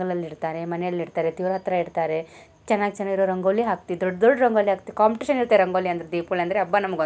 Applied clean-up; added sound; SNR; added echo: none; none; none; none.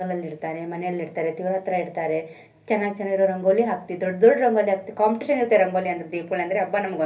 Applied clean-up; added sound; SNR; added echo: none; none; none; reverberation time 0.3 s.